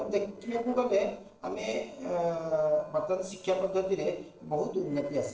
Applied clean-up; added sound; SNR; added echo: neural separator model SepFormer DNS4.